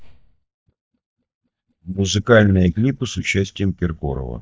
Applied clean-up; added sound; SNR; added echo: neural mask model DeepFilterNet 3.